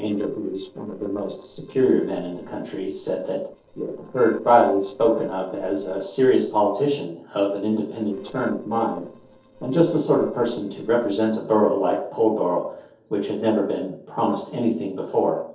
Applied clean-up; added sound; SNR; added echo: neural separator model SepFormer DNS4.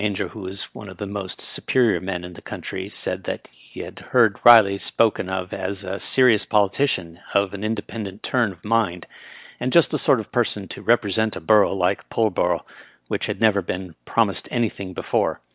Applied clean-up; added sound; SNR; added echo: none; none; none; none.